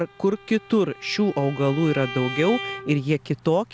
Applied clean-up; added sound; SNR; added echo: none; Bowed string instrument; 13 dB; none.